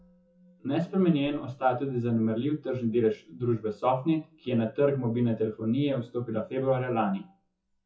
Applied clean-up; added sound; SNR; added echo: classical method WPE with log-MMSE.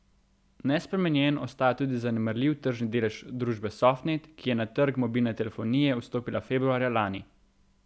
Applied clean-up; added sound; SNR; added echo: none; none; none; none.